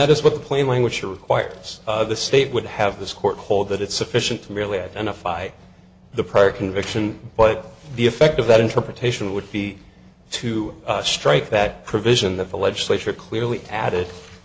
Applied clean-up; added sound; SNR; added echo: none; none; none; none.